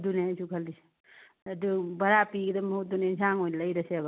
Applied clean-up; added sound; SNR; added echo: none; none; none; none.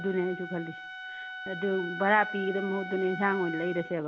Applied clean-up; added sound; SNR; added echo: none; Wind instrument, woodwind instrument; 9 dB; none.